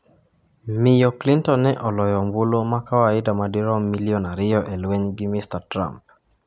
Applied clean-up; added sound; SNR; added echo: none; none; none; none.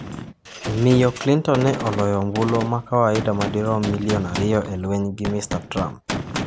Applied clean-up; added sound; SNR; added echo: none; Gunshot, gunfire; 9 dB; none.